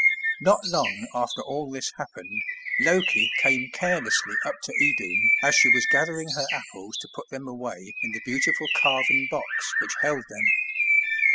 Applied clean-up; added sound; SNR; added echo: classical method spectral subtraction.